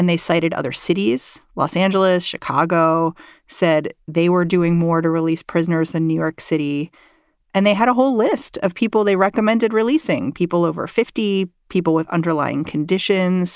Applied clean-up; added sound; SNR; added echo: none; none; none; none.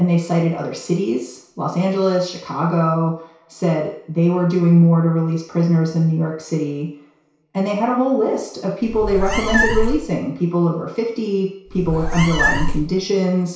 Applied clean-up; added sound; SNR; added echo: none; Meow; 2 dB; reverberation time 0.6 s.